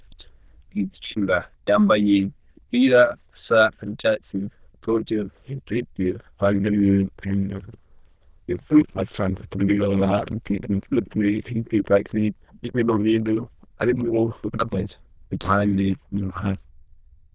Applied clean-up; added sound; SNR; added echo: neural diffusion model UNIVERSE++.